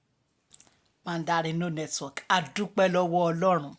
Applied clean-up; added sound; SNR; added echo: none; none; none; none.